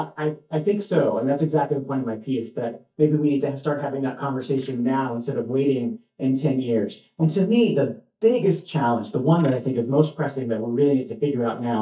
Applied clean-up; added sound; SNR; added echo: neural mask model DeepFilterNet 3.